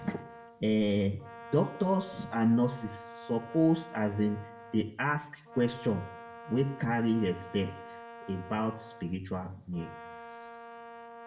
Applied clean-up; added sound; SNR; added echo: none; Brass instrument; 16 dB; reverberation time 0.4 s.